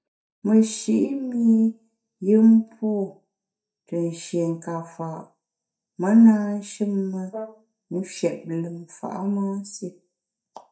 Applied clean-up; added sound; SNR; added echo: neural mask model DeepFilterNet 3.